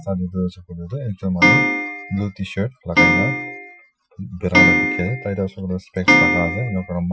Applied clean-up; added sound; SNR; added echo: classical method Wiener filter.